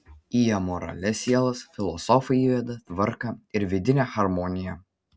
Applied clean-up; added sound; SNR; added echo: none; none; none; none.